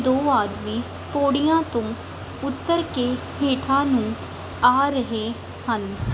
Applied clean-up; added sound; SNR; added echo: none; none; none; none.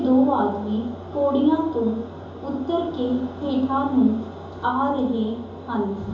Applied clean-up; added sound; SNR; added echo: none; none; none; reverberation time 2.8 s.